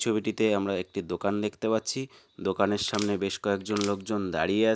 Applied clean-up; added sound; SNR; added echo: none; Crushing; 12 dB; none.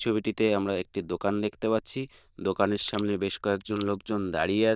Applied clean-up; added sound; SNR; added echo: neural diffusion model UNIVERSE++.